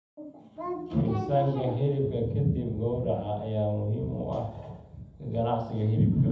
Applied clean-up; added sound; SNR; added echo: none; none; none; reverberation time 0.8 s.